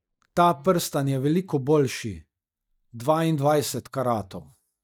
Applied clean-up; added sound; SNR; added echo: neural mask model DeepFilterNet 3.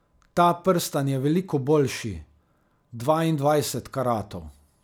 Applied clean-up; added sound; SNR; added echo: none; none; none; none.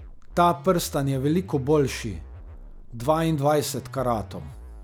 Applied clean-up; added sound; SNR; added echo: none; Musical instrument; 16 dB; none.